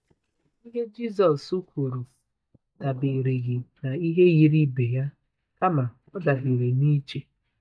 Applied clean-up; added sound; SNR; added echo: neural mask model DeepFilterNet 3.